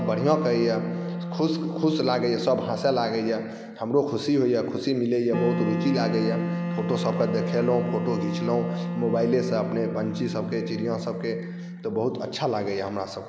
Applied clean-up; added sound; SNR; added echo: none; Wind instrument, woodwind instrument; 5 dB; none.